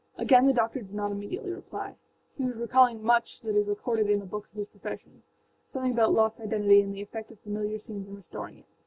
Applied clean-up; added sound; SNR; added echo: none; none; none; none.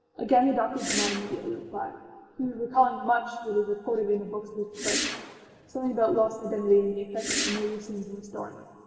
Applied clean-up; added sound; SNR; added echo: none; Whoosh, swoosh, swish; 6 dB; reverberation time 2.5 s.